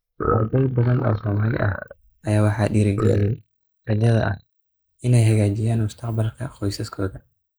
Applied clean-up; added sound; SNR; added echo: neural mask model Resemble Enhance denoiser.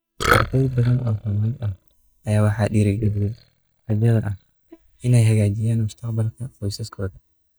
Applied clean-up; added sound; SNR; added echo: neural mask model DeepFilterNet 3.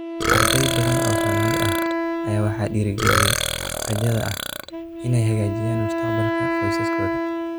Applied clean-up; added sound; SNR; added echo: none; Burping, eructation + Wind instrument, woodwind instrument; -2 dB; none.